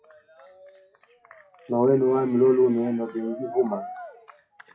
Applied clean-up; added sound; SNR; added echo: classical method WPE with log-MMSE.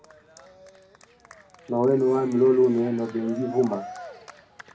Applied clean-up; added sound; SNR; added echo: none; Cheering; 18 dB; reverberation time 0.4 s.